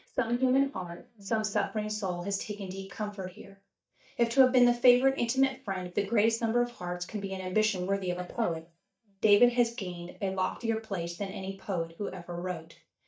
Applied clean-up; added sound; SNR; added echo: neural mask model DeepFilterNet 3.